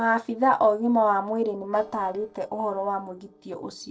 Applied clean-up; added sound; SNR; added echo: neural separator model SepFormer DNS4.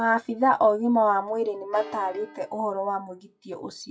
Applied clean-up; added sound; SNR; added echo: classical method WPE with log-MMSE.